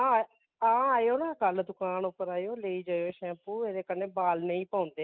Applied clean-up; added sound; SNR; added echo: none; none; none; none.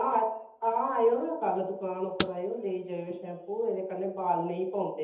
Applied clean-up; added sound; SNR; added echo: none; Car; 11 dB; reverberation time 0.8 s.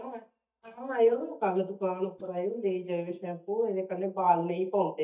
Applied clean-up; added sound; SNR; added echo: neural mask model DeepFilterNet 3.